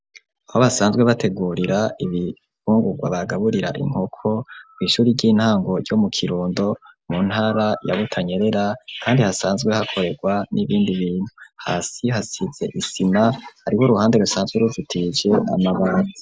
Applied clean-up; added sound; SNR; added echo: none; none; none; none.